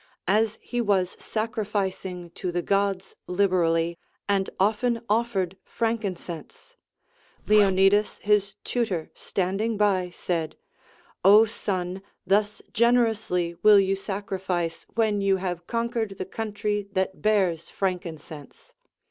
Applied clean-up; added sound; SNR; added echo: none; Zipper (clothing); 7 dB; none.